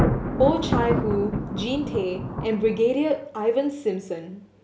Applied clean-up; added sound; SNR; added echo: none; Thunder; 3 dB; none.